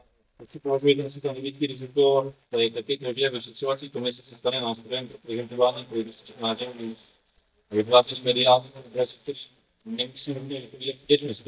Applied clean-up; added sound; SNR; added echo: neural mask model DeepFilterNet 3.